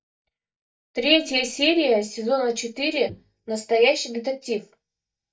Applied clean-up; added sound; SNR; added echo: neural mask model DeepFilterNet 3.